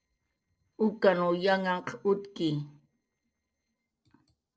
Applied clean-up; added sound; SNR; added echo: neural separator model SepFormer DNS4.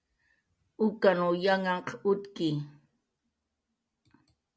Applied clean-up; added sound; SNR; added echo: none; none; none; none.